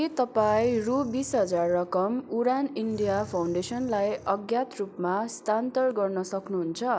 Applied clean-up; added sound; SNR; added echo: none; Animal; 19 dB; none.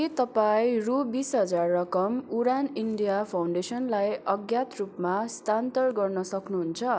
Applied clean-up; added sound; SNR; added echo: none; none; none; none.